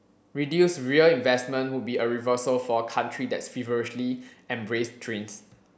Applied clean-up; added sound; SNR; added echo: none; none; none; none.